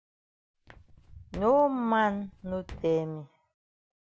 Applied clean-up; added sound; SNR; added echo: none; Walk, footsteps; 18 dB; none.